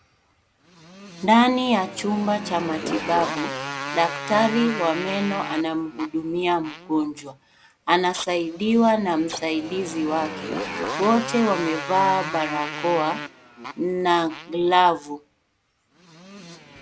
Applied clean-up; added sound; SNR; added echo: none; Motorcycle; 10 dB; none.